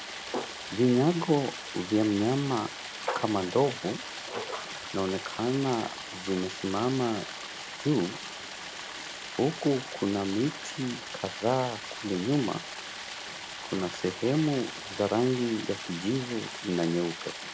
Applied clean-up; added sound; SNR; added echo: none; Stream; 10 dB; none.